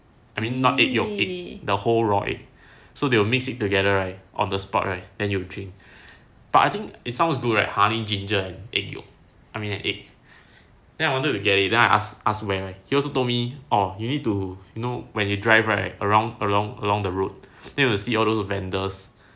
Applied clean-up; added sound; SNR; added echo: none; none; none; none.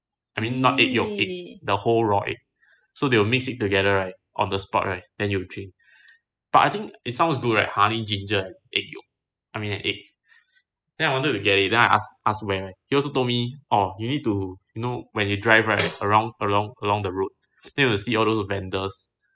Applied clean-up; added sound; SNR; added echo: classical method spectral subtraction.